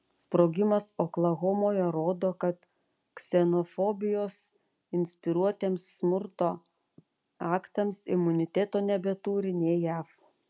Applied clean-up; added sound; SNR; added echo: none; none; none; none.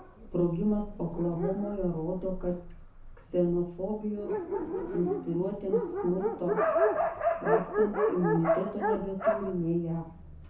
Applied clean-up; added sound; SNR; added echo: none; Dog; 0 dB; reverberation time 0.7 s.